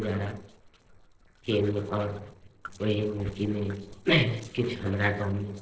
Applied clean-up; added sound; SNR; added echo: neural separator model SepFormer DNS4.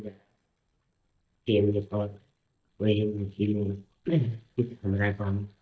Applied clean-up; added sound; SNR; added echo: neural mask model DeepFilterNet 3.